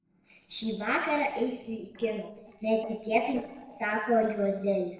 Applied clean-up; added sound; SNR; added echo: neural separator model SepFormer DNS4.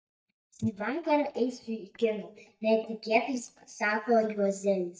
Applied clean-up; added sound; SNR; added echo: neural mask model DeepFilterNet 3.